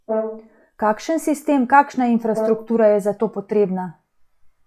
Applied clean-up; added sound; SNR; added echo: classical method log-MMSE.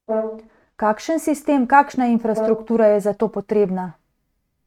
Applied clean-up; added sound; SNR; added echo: neural mask model RNNoise.